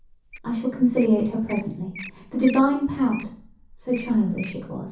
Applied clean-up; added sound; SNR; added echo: none; Wild animals; 19 dB; reverberation time 0.6 s.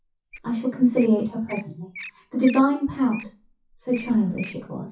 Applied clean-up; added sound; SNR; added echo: classical method WPE with log-MMSE.